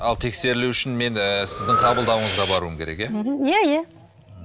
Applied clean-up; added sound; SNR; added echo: none; Breathing; 6 dB; none.